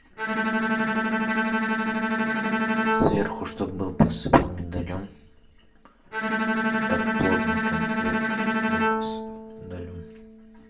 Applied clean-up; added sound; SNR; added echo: none; Bowed string instrument; -3 dB; reverberation time 0.3 s.